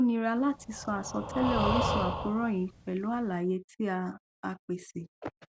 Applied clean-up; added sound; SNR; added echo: none; Breathing; 2 dB; none.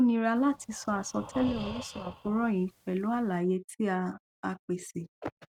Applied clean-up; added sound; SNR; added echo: neural mask model RNNoise.